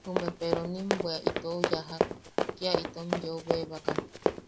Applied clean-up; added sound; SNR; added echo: none; Run; -3 dB; none.